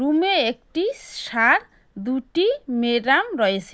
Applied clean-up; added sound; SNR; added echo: none; none; none; none.